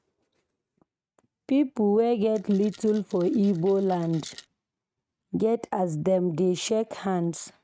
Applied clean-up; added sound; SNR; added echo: neural mask model RNNoise.